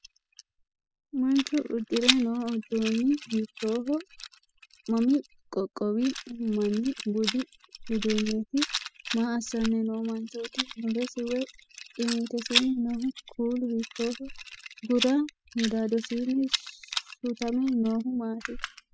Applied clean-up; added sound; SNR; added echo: classical method spectral subtraction.